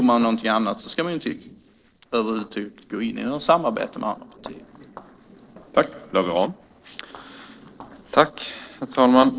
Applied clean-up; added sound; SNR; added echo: neural separator model SepFormer DNS4.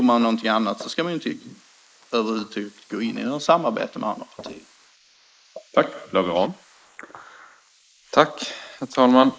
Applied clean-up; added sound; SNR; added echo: neural mask model Resemble Enhance denoiser.